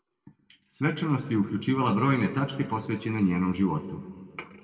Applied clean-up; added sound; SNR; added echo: none; none; none; reverberation time 1.8 s.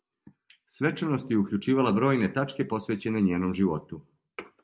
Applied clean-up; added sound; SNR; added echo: none; none; none; none.